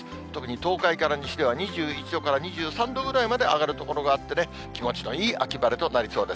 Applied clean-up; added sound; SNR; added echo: none; none; none; none.